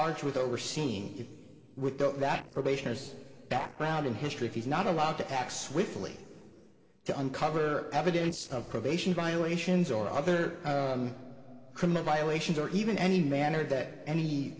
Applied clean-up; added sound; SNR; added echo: neural separator model SepFormer DNS4.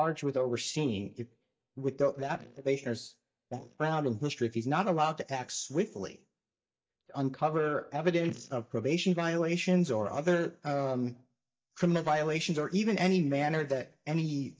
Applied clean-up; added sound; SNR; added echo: neural mask model DeepFilterNet 3.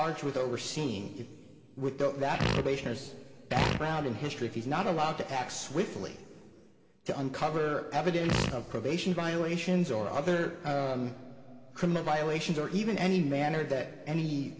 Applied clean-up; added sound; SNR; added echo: none; Fart; 0 dB; reverberation time 2.0 s.